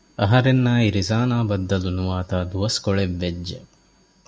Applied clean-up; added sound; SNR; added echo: none; none; none; none.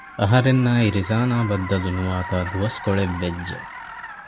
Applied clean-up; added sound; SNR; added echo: none; Car; 13 dB; none.